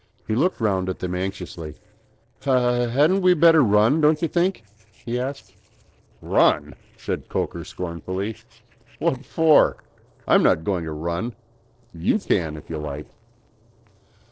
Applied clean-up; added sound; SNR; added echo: neural separator model SepFormer DNS4.